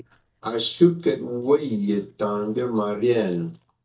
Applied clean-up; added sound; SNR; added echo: neural mask model DeepFilterNet 3.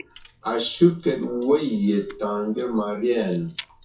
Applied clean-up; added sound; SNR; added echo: classical method WPE with log-MMSE.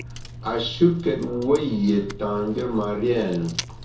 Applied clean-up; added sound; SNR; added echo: none; Chewing, mastication; 13 dB; reverberation time 0.7 s.